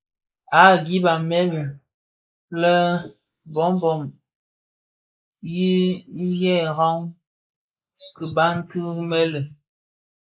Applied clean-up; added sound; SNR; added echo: neural mask model Resemble Enhance denoiser.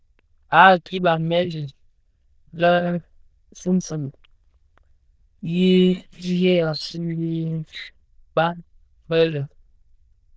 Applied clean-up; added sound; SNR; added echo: neural diffusion model UNIVERSE++.